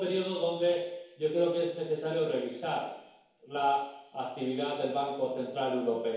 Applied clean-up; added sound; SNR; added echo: none; none; none; reverberation time 1.0 s.